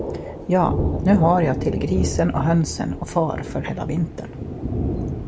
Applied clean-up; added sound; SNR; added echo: none; Thunder; 4 dB; none.